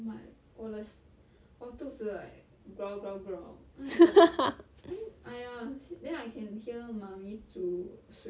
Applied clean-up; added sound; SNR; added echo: none; none; none; none.